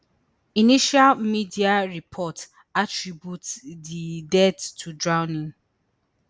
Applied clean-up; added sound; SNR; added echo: none; none; none; none.